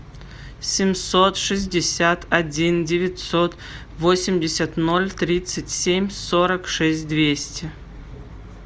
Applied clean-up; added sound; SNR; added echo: none; none; none; none.